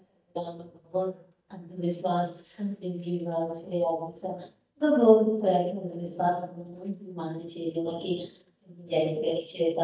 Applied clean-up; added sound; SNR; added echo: neural mask model DeepFilterNet 3.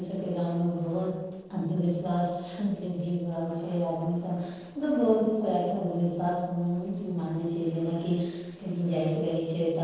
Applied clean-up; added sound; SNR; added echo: neural separator model SepFormer DNS4.